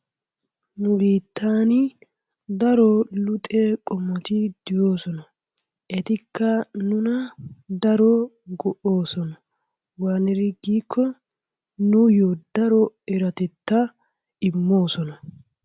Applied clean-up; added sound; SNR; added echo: none; none; none; none.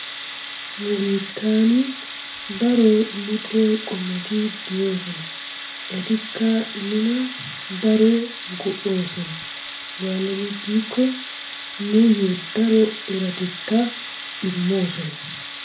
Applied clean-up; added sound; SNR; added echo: none; Tools; 11 dB; reverberation time 0.3 s.